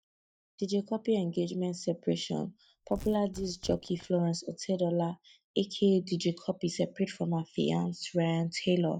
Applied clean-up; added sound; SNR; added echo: neural mask model DeepFilterNet 3.